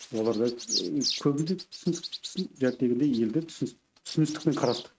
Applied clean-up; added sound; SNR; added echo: neural mask model RNNoise.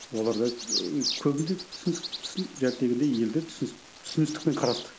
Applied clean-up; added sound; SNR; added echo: none; Bird vocalization, bird call, bird song; 9 dB; none.